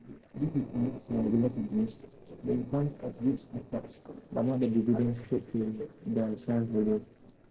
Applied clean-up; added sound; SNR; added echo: neural separator model SepFormer DNS4.